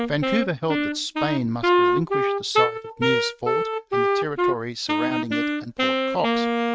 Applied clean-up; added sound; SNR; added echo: neural mask model RNNoise.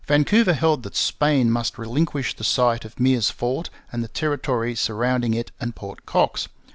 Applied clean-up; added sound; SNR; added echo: none; none; none; none.